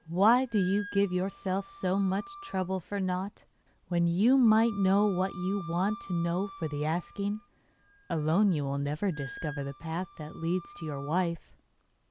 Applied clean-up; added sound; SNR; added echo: none; Wind instrument, woodwind instrument; 19 dB; none.